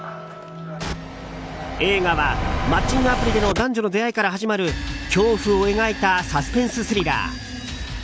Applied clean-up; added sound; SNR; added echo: none; none; none; none.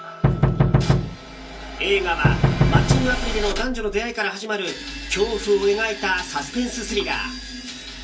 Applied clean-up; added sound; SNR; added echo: none; Knock; -4 dB; reverberation time 0.3 s.